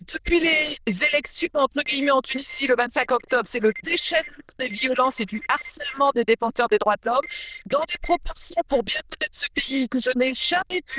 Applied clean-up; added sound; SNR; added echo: neural diffusion model UNIVERSE++.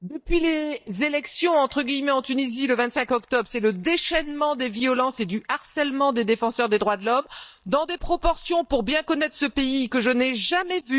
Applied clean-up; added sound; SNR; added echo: neural mask model DeepFilterNet 3.